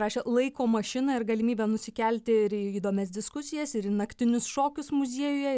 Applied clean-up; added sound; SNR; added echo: none; none; none; none.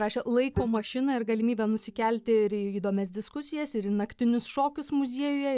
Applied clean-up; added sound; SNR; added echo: neural mask model DeepFilterNet 3.